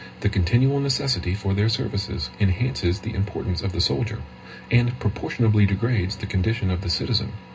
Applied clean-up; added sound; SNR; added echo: none; none; none; reverberation time 0.2 s.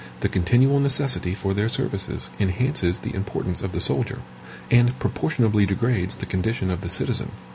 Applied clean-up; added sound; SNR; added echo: none; none; none; none.